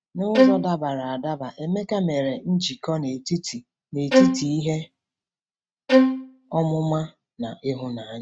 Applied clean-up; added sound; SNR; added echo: neural mask model RNNoise.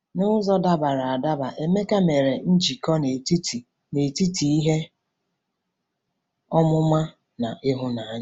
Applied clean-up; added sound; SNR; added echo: none; none; none; none.